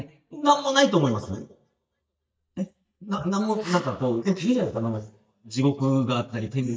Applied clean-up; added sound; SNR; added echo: neural mask model DeepFilterNet 3.